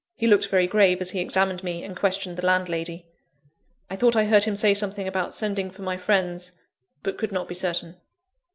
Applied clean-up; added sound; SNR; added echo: none; none; none; none.